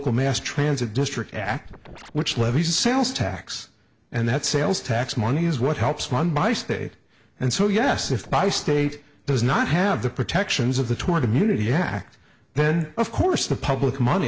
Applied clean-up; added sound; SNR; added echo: none; Scratching (performance technique); 18 dB; none.